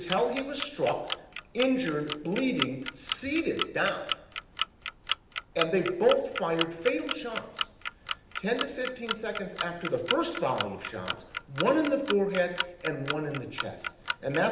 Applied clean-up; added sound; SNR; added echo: none; Clock; 7 dB; reverberation time 0.8 s.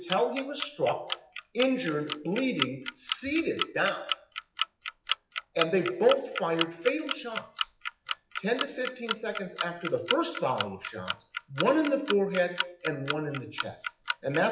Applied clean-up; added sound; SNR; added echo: classical method WPE with log-MMSE.